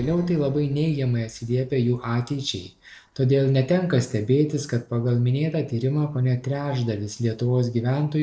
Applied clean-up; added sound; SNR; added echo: neural separator model SepFormer DNS4.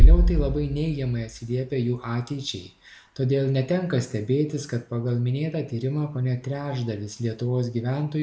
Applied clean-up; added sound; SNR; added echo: none; Bass drum; 0 dB; none.